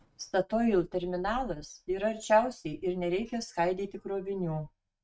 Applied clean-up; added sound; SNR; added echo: neural mask model RNNoise.